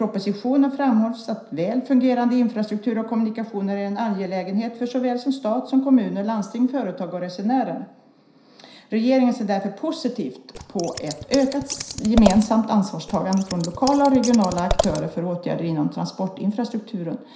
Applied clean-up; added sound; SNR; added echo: none; Scissors; 6 dB; reverberation time 0.5 s.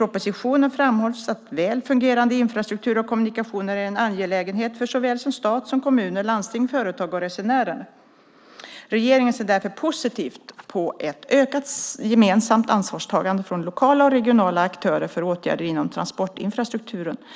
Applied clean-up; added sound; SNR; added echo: none; none; none; none.